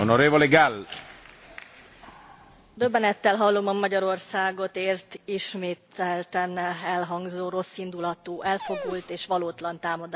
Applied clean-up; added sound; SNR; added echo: none; Dog; 13 dB; none.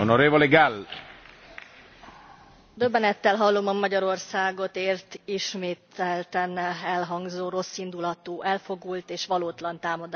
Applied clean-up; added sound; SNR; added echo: none; none; none; none.